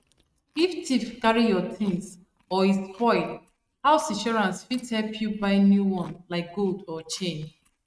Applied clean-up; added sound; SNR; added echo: neural mask model RNNoise.